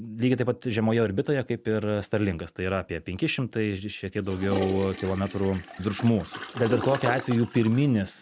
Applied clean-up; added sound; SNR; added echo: none; Toilet flush; 10 dB; none.